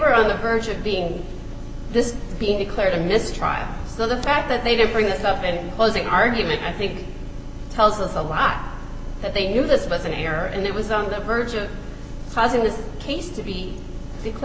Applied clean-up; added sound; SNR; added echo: none; none; none; none.